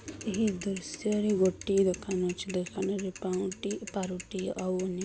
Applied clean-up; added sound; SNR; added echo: none; Mechanisms / Bicycle; 17 dB; none.